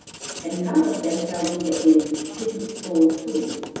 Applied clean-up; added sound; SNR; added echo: none; Writing; 13 dB; reverberation time 1.1 s.